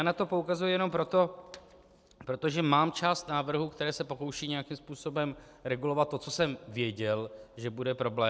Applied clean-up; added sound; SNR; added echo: none; none; none; none.